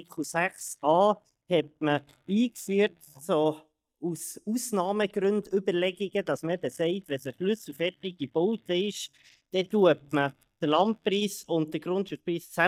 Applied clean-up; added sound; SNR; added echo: neural mask model DeepFilterNet 3.